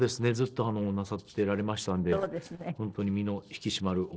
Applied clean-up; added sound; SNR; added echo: neural separator model SepFormer DNS4.